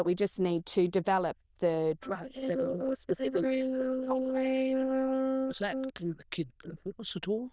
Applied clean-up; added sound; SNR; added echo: neural diffusion model UNIVERSE++.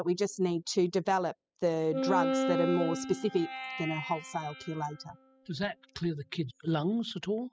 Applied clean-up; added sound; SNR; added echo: classical method spectral subtraction.